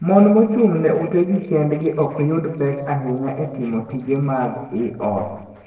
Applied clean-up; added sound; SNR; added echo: neural separator model SepFormer DNS4.